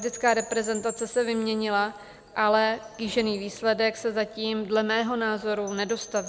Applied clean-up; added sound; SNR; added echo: none; Wind chime / Percussion; 18 dB; none.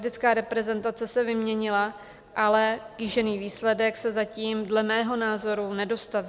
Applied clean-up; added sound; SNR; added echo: none; none; none; none.